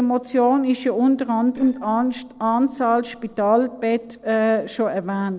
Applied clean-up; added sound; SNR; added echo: neural separator model SepFormer DNS4.